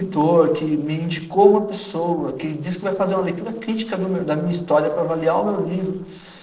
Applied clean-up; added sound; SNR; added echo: neural separator model SepFormer DNS4.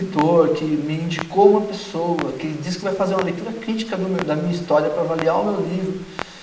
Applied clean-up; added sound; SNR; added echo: none; Clock; 17 dB; reverberation time 0.9 s.